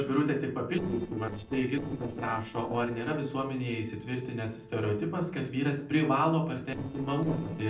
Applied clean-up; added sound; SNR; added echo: neural separator model SepFormer DNS4.